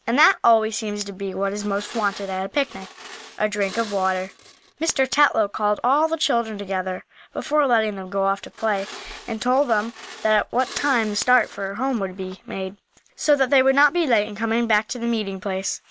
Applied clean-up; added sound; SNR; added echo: none; Glass; 18 dB; none.